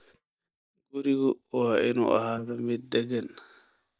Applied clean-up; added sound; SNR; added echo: neural mask model DeepFilterNet 3.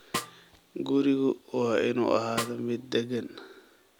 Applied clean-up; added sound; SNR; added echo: none; Snare drum; 11 dB; none.